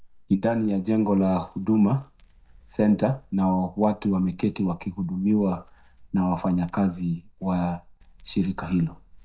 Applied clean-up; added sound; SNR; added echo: neural mask model DeepFilterNet 3.